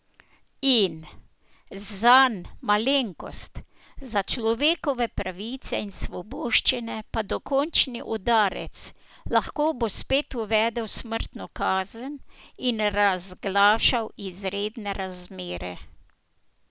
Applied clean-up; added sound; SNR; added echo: none; none; none; none.